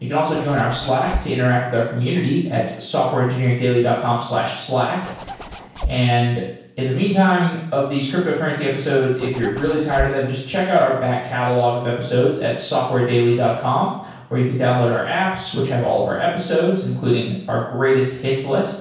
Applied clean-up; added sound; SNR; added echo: none; Zipper (clothing); 9 dB; reverberation time 0.7 s.